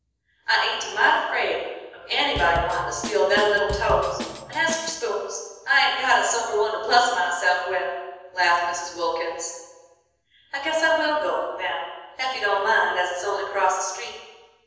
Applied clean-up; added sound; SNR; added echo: none; Drum kit; 10 dB; reverberation time 1.1 s.